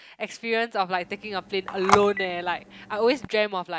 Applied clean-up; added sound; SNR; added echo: none; Telephone; 4 dB; none.